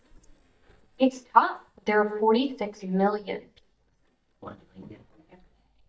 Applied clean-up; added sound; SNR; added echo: neural mask model DeepFilterNet 3.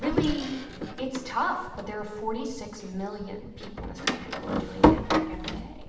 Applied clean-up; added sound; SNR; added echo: none; Door; -4 dB; reverberation time 1.0 s.